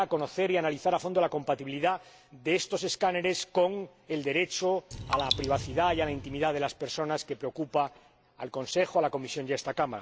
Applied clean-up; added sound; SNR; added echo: none; Raindrop; 6 dB; none.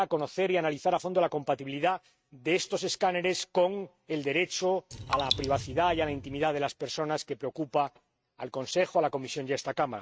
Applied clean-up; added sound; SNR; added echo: neural mask model RNNoise.